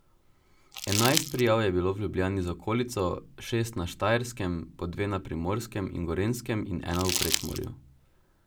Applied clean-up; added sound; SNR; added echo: none; Crumpling, crinkling; 1 dB; none.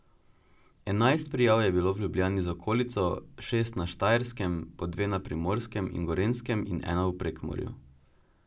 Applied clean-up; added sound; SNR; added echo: none; none; none; none.